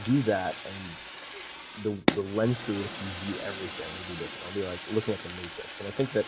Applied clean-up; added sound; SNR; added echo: none; Fire; 4 dB; none.